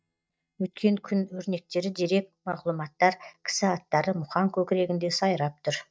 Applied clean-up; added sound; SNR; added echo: neural mask model DeepFilterNet 3.